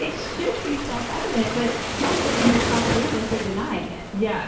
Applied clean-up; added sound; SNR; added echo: none; Waves, surf; 1 dB; reverberation time 0.6 s.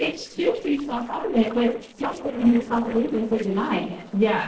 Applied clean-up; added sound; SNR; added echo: neural separator model SepFormer DNS4.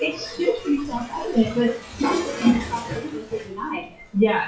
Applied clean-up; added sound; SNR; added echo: classical method WPE with log-MMSE.